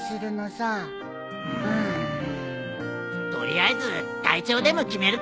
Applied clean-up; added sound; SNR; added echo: none; none; none; none.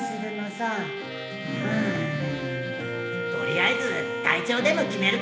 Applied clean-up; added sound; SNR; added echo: none; Trumpet; 14 dB; reverberation time 1.0 s.